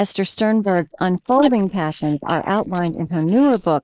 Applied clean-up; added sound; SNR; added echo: neural mask model Resemble Enhance denoiser.